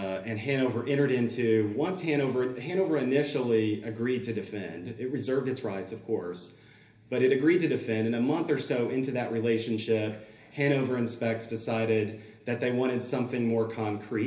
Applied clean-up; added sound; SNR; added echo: none; none; none; reverberation time 0.3 s.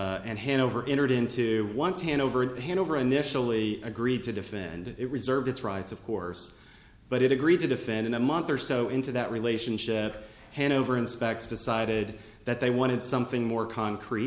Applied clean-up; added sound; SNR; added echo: none; none; none; none.